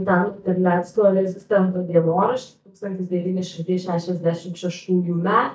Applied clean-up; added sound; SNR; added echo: neural mask model DeepFilterNet 3.